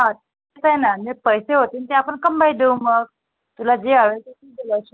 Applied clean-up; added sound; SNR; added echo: none; none; none; none.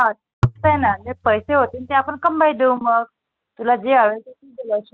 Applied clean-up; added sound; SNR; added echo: neural mask model RNNoise.